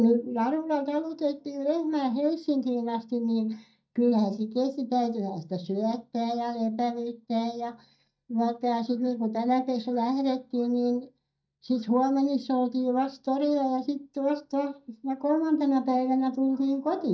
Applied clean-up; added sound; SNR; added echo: neural mask model DeepFilterNet 3.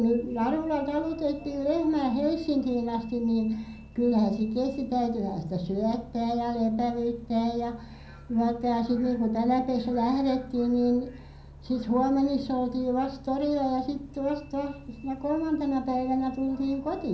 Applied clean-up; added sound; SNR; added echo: none; Bus; 19 dB; reverberation time 0.6 s.